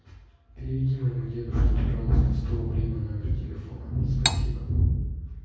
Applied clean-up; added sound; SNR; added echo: none; Cutlery, silverware; 3 dB; reverberation time 1.3 s.